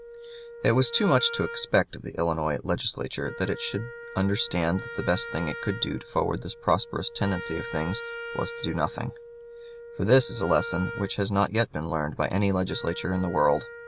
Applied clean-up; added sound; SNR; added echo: none; Wind instrument, woodwind instrument; 13 dB; none.